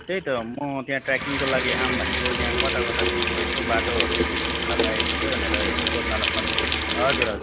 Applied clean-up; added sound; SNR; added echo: none; Sink (filling or washing) / Water tap, faucet; -4 dB; none.